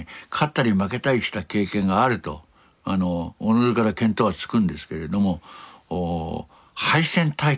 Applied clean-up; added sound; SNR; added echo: none; none; none; none.